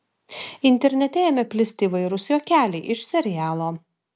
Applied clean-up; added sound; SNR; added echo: none; none; none; none.